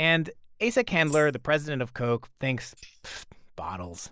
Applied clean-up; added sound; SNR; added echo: neural mask model Resemble Enhance denoiser.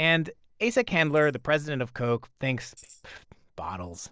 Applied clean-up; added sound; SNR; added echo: neural separator model SepFormer DNS4.